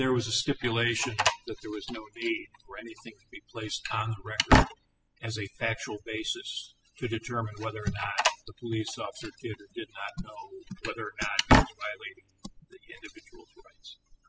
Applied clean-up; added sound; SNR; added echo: classical method spectral subtraction.